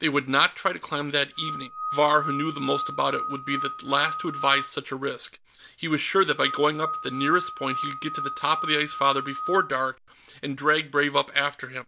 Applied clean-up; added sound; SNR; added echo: none; Screech / Glass; 6 dB; none.